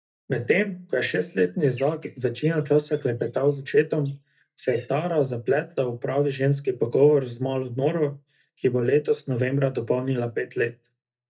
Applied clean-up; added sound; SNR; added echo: neural mask model DeepFilterNet 3.